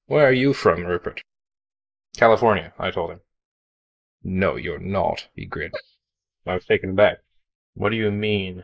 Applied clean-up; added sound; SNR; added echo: neural mask model Resemble Enhance denoiser.